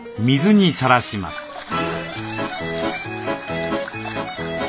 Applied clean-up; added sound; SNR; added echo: none; none; none; none.